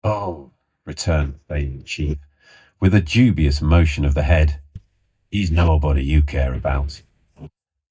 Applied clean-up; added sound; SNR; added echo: neural mask model DeepFilterNet 3.